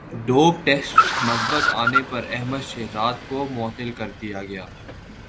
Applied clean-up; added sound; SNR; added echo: none; Car; 1 dB; none.